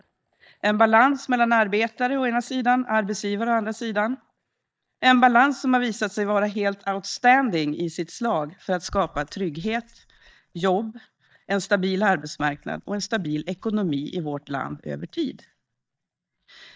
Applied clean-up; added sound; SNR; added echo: neural mask model DeepFilterNet 3.